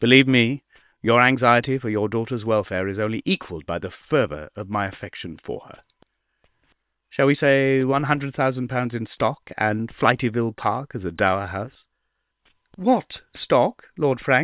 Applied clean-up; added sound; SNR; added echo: neural separator model SepFormer WHAM!.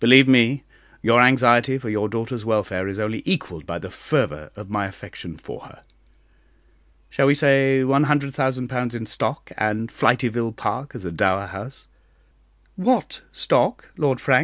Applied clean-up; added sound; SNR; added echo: none; none; none; none.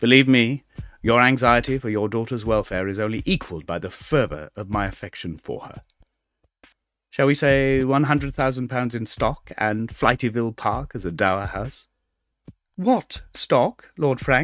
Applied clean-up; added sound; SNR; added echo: neural mask model RNNoise.